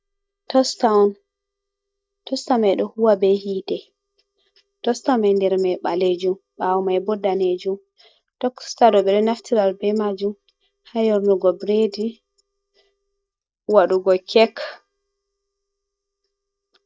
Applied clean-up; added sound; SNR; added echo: neural mask model DeepFilterNet 3.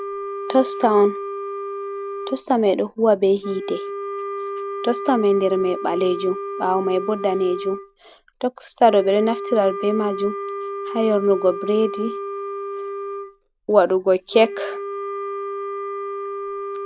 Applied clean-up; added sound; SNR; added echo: none; Wind instrument, woodwind instrument; 8 dB; none.